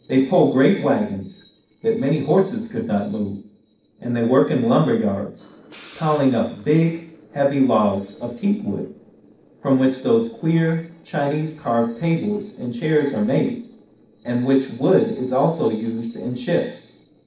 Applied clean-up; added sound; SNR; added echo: neural separator model SepFormer DNS4.